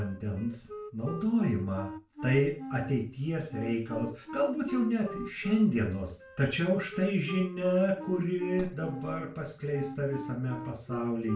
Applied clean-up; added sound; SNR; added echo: none; Wind instrument, woodwind instrument; 12 dB; reverberation time 0.3 s.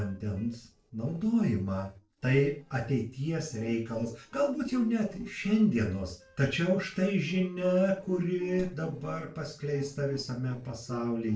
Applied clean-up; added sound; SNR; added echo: neural separator model SepFormer DNS4.